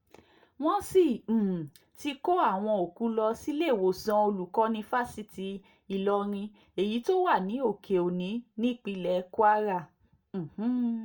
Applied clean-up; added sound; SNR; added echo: none; none; none; reverberation time 0.2 s.